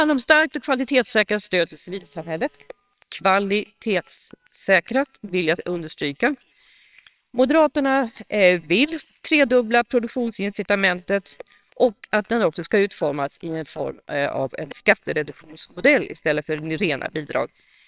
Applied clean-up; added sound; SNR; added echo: neural separator model SepFormer WHAMR!.